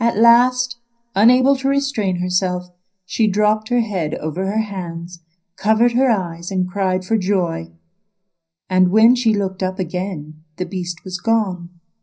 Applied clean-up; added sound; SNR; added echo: none; none; none; reverberation time 0.5 s.